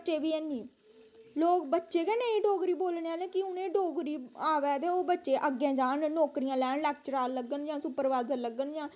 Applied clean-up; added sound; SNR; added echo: none; none; none; none.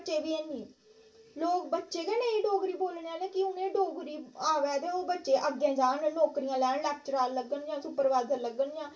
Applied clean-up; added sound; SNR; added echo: none; none; none; reverberation time 0.2 s.